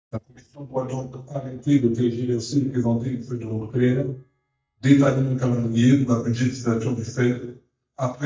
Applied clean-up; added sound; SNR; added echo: neural mask model DeepFilterNet 3.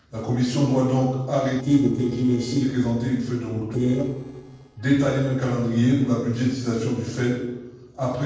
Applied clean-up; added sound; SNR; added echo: neural separator model SepFormer DNS4.